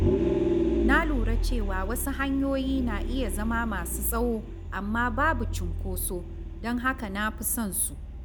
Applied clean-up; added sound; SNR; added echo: none; Vehicle; -1 dB; none.